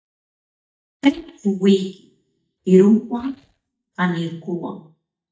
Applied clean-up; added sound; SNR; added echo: neural mask model DeepFilterNet 3.